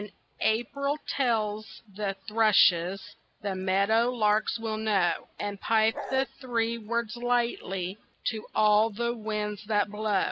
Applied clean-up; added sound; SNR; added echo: none; Bark; 7 dB; none.